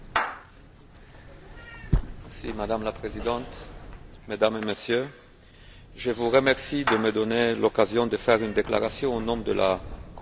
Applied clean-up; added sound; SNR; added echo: none; Meow / Clapping; 11 dB; none.